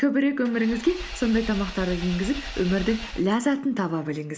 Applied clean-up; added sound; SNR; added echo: none; Engine / Vehicle; 12 dB; none.